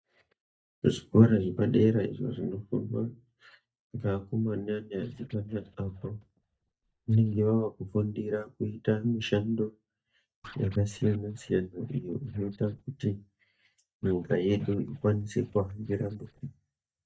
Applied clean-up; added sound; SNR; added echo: neural mask model DeepFilterNet 3.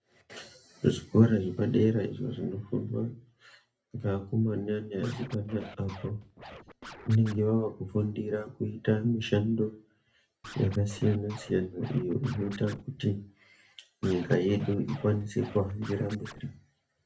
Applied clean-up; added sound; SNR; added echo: none; Scratching (performance technique); 17 dB; reverberation time 0.3 s.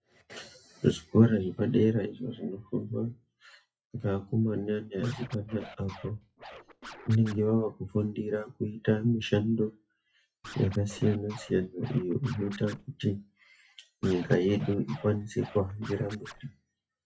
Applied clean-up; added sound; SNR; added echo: classical method WPE with log-MMSE.